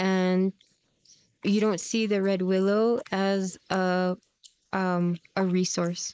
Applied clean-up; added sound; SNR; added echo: neural mask model Resemble Enhance denoiser.